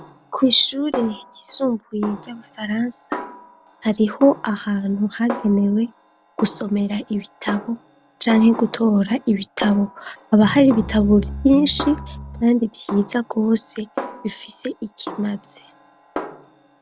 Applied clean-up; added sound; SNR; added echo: none; Piano + Snare drum; 13 dB; none.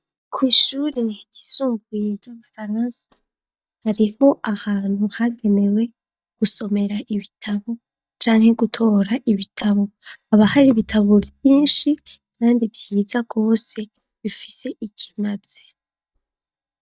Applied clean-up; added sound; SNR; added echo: neural mask model DeepFilterNet 3.